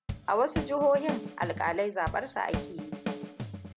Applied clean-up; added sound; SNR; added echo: none; Drum kit; 6 dB; none.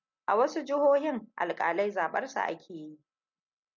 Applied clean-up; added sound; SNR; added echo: none; none; none; none.